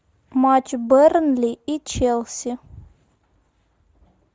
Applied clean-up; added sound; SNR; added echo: none; none; none; none.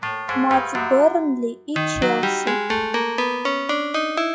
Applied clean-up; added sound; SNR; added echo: classical method log-MMSE.